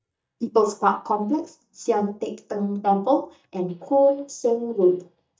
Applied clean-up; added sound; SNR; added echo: neural mask model DeepFilterNet 3.